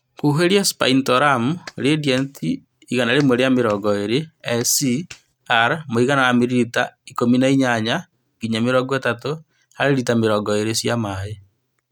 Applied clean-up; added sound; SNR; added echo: neural mask model RNNoise.